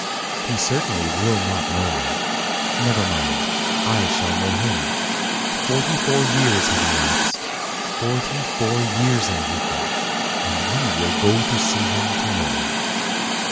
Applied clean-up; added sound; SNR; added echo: none; Hiss; -3 dB; none.